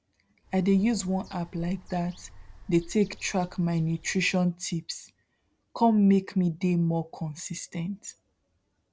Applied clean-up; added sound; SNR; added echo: none; Bird; 19 dB; none.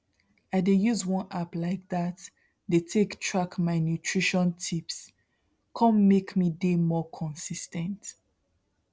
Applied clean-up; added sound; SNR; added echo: none; none; none; none.